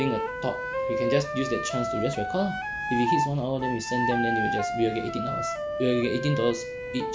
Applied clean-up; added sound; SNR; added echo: none; Wind instrument, woodwind instrument; 1 dB; none.